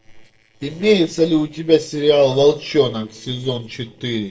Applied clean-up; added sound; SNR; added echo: neural separator model SepFormer DNS4.